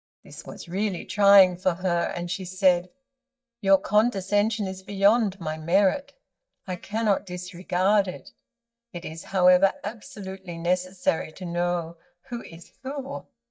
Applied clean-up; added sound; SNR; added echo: neural mask model DeepFilterNet 3.